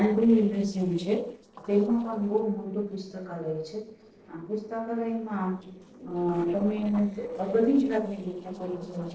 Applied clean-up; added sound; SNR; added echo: neural separator model SepFormer DNS4.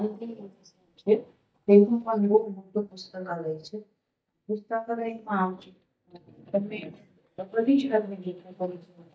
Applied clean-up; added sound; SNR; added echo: neural mask model DeepFilterNet 3.